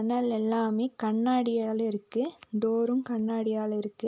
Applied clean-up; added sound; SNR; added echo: none; none; none; none.